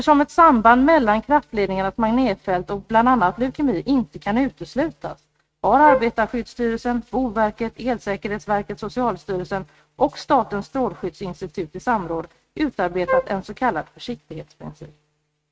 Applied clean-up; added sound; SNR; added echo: neural mask model RNNoise.